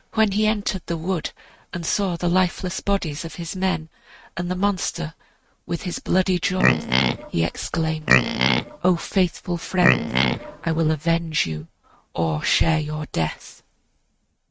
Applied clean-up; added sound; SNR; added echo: neural mask model RNNoise.